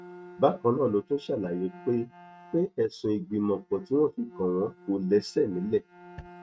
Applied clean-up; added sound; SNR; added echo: neural mask model RNNoise.